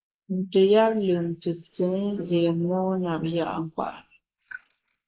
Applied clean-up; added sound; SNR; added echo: neural mask model Resemble Enhance denoiser.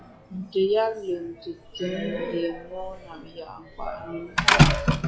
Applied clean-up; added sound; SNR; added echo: classical method log-MMSE.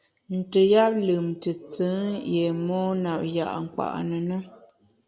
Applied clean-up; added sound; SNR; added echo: none; none; none; none.